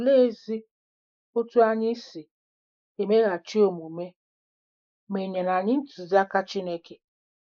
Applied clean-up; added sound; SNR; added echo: neural mask model Resemble Enhance denoiser.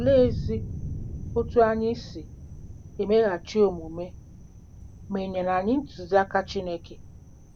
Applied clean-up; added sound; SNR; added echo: none; Thunder; 10 dB; none.